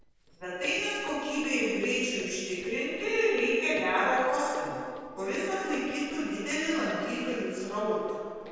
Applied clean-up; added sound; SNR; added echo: neural separator model SepFormer DNS4.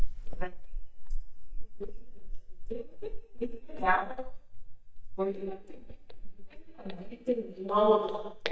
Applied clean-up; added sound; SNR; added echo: neural mask model DeepFilterNet 3.